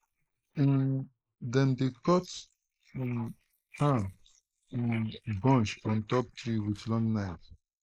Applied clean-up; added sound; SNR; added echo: neural mask model Resemble Enhance denoiser.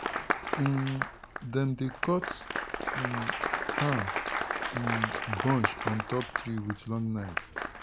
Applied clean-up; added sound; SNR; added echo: none; Applause; 1 dB; none.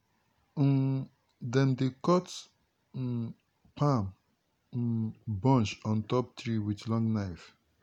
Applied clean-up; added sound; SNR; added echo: none; none; none; none.